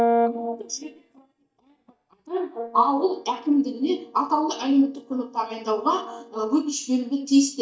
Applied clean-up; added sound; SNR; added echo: neural mask model DeepFilterNet 3.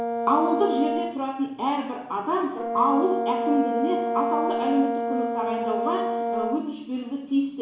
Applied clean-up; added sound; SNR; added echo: none; Brass instrument; 2 dB; reverberation time 0.7 s.